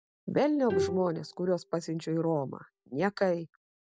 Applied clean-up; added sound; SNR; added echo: none; Bowed string instrument; 8 dB; none.